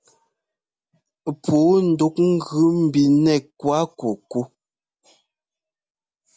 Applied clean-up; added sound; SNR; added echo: none; none; none; none.